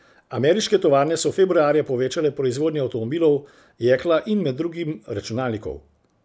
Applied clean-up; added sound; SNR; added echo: none; none; none; none.